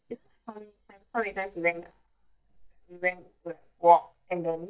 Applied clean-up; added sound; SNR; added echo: neural mask model DeepFilterNet 3.